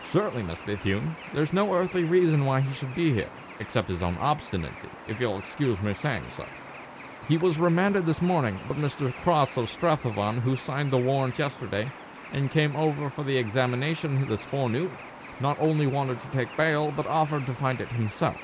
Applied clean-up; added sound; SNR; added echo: none; Bird; 15 dB; none.